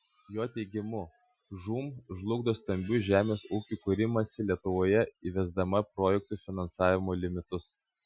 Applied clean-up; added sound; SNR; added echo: classical method Wiener filter.